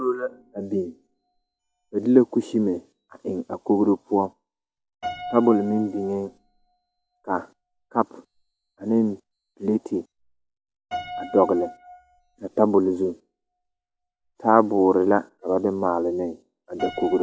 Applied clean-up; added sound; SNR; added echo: classical method log-MMSE.